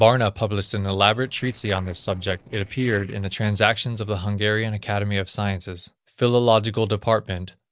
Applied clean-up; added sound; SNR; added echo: neural separator model SepFormer DNS4.